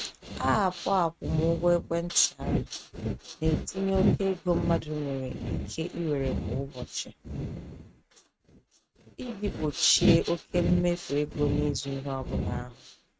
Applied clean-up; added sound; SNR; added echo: neural mask model RNNoise.